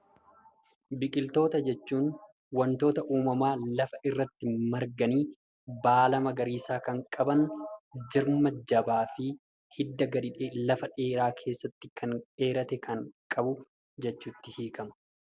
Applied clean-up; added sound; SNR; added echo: none; none; none; none.